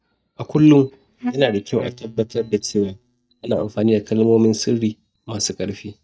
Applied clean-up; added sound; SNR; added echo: neural mask model DeepFilterNet 3.